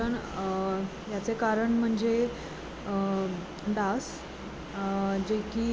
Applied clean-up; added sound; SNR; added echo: none; none; none; none.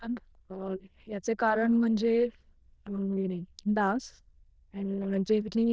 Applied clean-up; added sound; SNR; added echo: neural diffusion model UNIVERSE++.